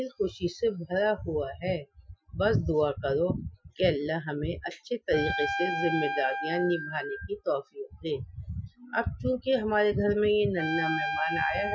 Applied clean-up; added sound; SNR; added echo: classical method Wiener filter.